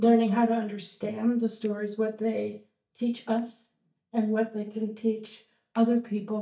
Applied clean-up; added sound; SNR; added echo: neural mask model DeepFilterNet 3.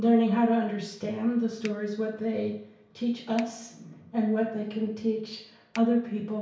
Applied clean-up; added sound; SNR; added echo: none; Finger snapping; 18 dB; reverberation time 0.6 s.